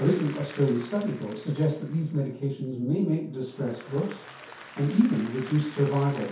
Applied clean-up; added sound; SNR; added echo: none; Applause / Crowd; 19 dB; reverberation time 0.6 s.